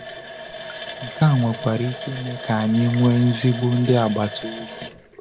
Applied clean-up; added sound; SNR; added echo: none; Water tap, faucet; 13 dB; none.